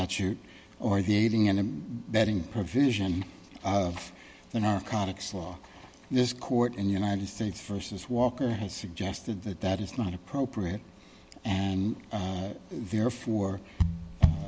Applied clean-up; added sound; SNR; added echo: none; none; none; none.